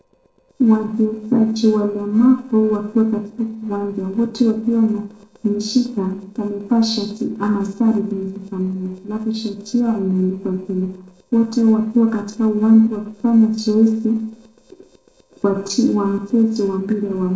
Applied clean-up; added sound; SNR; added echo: neural separator model SepFormer DNS4.